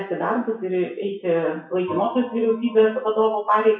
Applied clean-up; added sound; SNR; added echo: classical method WPE with log-MMSE.